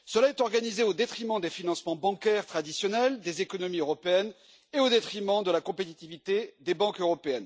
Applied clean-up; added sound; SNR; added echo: none; none; none; none.